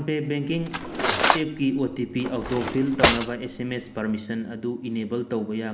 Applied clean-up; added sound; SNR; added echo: none; Cutlery, silverware; 0 dB; none.